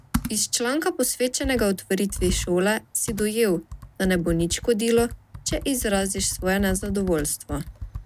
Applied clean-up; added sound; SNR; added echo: none; Computer keyboard; 10 dB; none.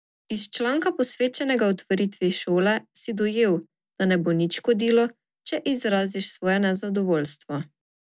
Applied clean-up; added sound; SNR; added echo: none; none; none; none.